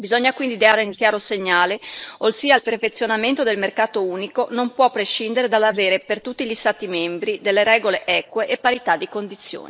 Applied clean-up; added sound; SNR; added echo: neural mask model Resemble Enhance denoiser.